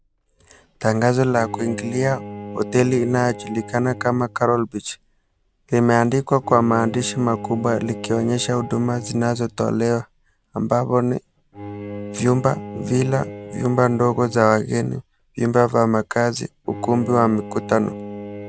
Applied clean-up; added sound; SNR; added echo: none; Bowed string instrument; 14 dB; none.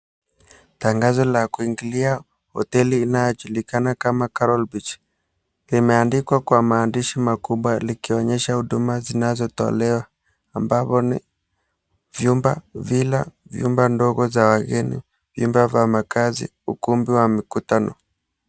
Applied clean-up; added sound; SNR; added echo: none; none; none; none.